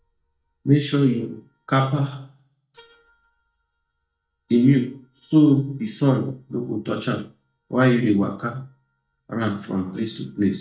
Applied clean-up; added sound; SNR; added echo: neural mask model DeepFilterNet 3.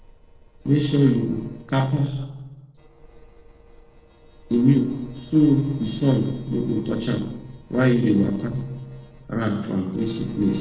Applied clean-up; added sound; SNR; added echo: neural separator model SepFormer DNS4.